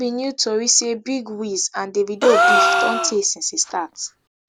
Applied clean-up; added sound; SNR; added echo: none; Gasp; -2 dB; none.